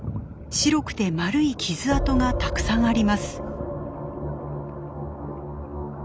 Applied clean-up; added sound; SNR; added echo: none; none; none; none.